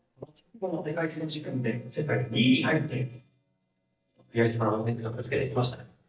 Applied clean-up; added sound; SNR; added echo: neural mask model DeepFilterNet 3.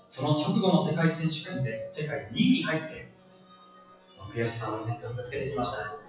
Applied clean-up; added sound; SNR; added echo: classical method WPE with log-MMSE.